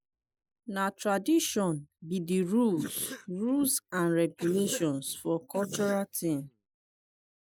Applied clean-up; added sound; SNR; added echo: neural mask model Resemble Enhance denoiser.